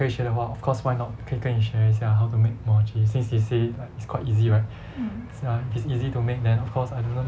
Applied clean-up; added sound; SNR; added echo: none; none; none; none.